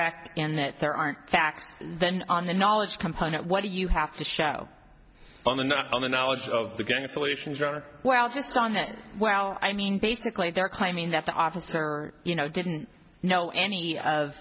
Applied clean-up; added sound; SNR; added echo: none; none; none; none.